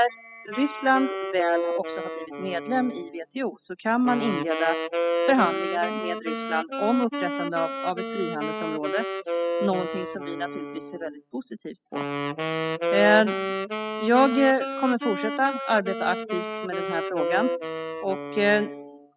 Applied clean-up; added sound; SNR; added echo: classical method spectral subtraction.